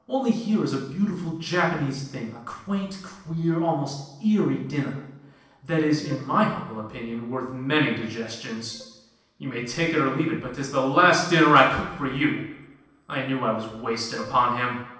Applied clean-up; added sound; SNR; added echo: neural separator model SepFormer DNS4.